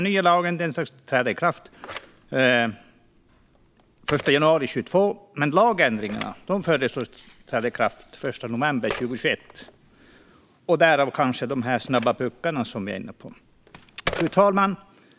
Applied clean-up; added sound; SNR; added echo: none; Telephone; 17 dB; none.